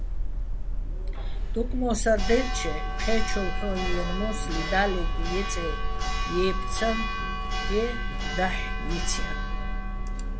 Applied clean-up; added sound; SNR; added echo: none; Church bell; -4 dB; none.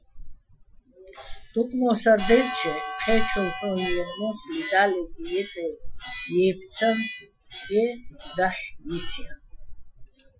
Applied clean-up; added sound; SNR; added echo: classical method Wiener filter.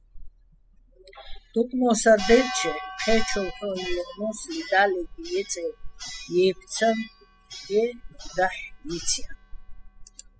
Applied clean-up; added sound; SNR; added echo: classical method spectral subtraction.